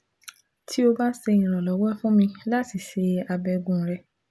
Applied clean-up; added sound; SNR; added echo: none; none; none; none.